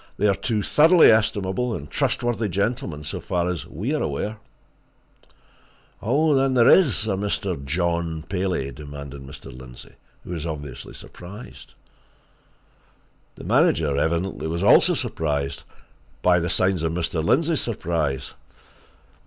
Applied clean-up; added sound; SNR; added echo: none; none; none; none.